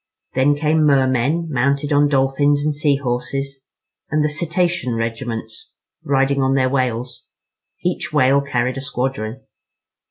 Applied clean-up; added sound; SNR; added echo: none; none; none; none.